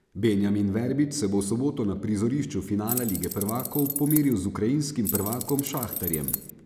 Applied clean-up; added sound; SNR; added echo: none; Keys jangling; 3 dB; none.